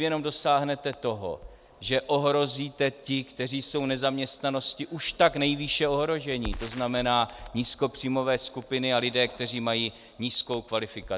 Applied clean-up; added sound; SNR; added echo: none; Crackle; 19 dB; none.